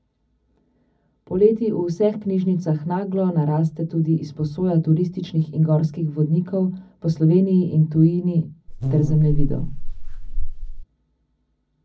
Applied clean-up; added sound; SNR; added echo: none; Buzz; 0 dB; reverberation time 0.4 s.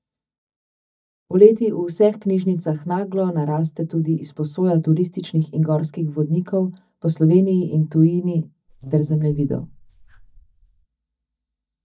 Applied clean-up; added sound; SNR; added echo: neural mask model DeepFilterNet 3.